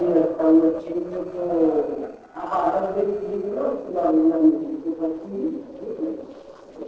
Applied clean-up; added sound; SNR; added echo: neural separator model SepFormer DNS4.